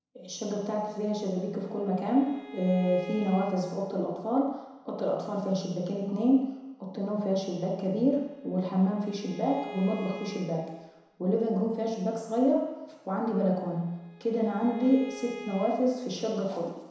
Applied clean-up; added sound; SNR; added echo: none; Bowed string instrument; 18 dB; reverberation time 1.0 s.